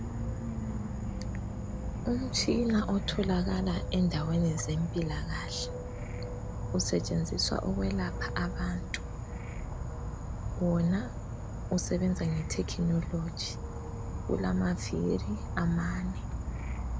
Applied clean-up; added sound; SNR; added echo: none; Insect / Frog; 3 dB; none.